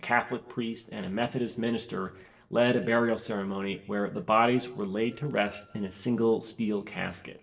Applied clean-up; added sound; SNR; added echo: neural separator model SepFormer DNS4.